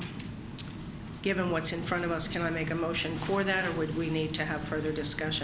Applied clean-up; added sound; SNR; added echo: none; none; none; none.